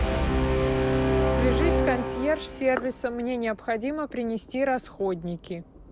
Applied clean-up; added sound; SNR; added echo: none; Brass instrument; -2 dB; none.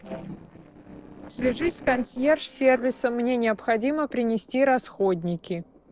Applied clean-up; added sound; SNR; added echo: neural separator model SepFormer DNS4.